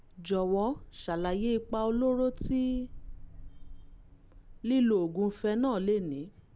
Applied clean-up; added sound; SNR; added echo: none; Wind; 14 dB; none.